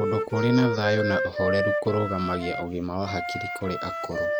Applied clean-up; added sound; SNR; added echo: none; Wind instrument, woodwind instrument; 1 dB; none.